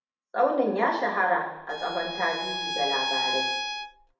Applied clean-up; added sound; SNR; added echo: none; Bowed string instrument; 3 dB; reverberation time 0.8 s.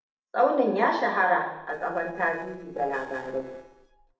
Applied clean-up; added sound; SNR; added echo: neural separator model SepFormer DNS4.